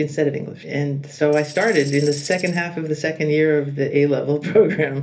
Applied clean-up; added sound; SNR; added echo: none; Tambourine; 16 dB; reverberation time 0.3 s.